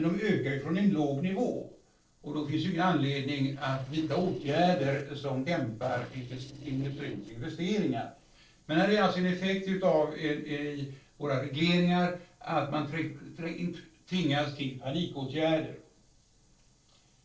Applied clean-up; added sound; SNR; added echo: neural separator model SepFormer DNS4.